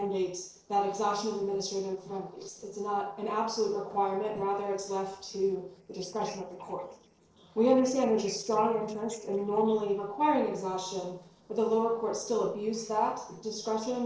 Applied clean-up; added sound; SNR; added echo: neural separator model SepFormer DNS4.